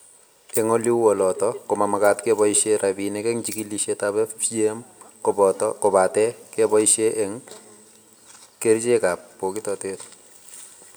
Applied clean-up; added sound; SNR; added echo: none; none; none; reverberation time 1.8 s.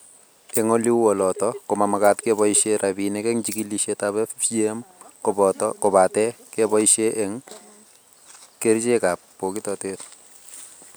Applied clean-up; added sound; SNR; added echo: none; none; none; none.